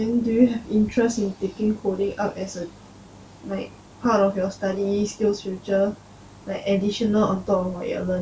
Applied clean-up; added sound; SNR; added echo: none; none; none; none.